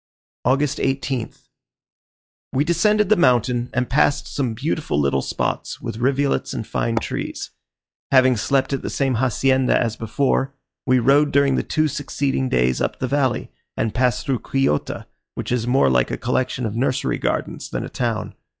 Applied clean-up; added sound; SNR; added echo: classical method log-MMSE.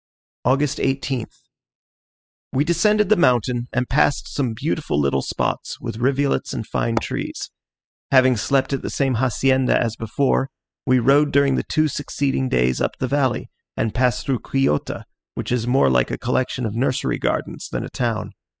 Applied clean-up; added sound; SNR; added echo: classical method spectral subtraction.